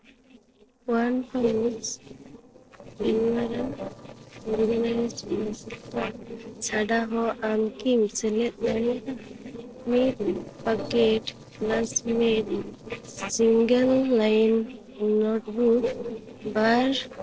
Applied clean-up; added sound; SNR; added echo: neural separator model SepFormer DNS4.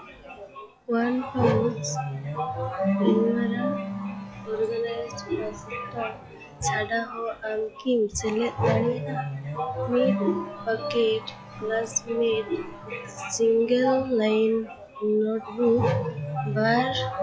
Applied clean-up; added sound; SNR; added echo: classical method log-MMSE.